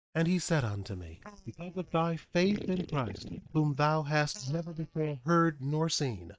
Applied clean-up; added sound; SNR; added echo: neural mask model DeepFilterNet 3.